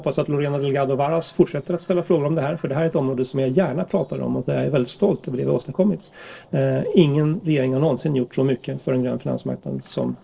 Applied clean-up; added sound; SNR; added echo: neural separator model SepFormer DNS4.